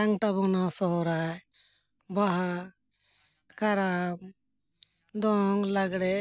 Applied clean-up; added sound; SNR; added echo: none; none; none; none.